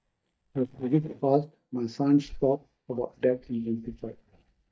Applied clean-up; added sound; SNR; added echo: neural mask model DeepFilterNet 3.